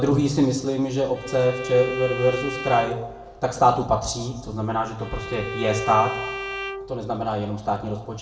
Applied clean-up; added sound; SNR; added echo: none; Bowed string instrument; 10 dB; reverberation time 0.7 s.